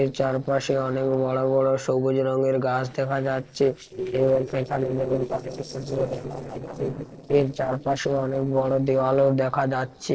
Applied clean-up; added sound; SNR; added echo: neural separator model SepFormer DNS4.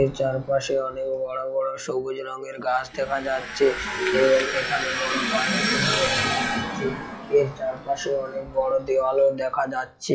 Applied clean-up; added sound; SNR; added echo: classical method log-MMSE.